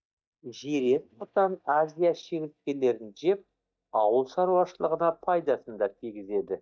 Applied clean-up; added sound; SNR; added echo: neural mask model DeepFilterNet 3.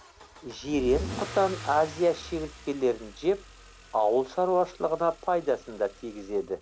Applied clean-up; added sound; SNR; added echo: none; Engine starting / Accelerating, revving, vroom / Car; 14 dB; none.